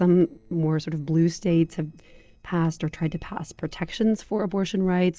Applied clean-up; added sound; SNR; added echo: neural separator model SepFormer DNS4.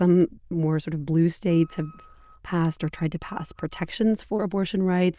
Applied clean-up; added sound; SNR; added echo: neural diffusion model UNIVERSE++.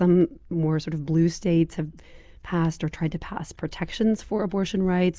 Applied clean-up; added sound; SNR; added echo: none; none; none; none.